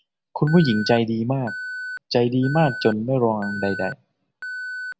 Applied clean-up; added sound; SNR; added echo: none; Alarm; 11 dB; none.